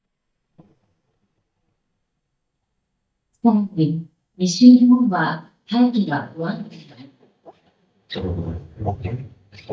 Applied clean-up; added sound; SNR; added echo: neural mask model DeepFilterNet 3.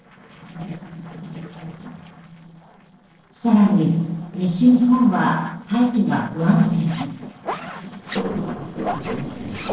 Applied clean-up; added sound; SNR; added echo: neural separator model SepFormer DNS4.